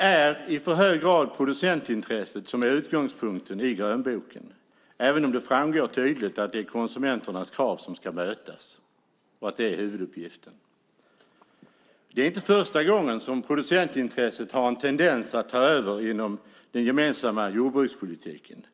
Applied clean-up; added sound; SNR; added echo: none; none; none; none.